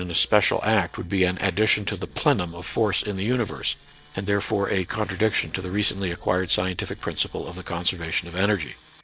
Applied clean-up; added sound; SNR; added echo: neural separator model SepFormer DNS4.